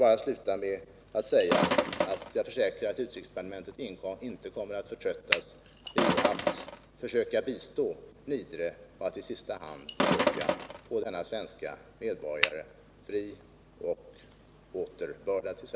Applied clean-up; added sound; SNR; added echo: none; Sink (filling or washing) + Finger snapping; -3 dB; none.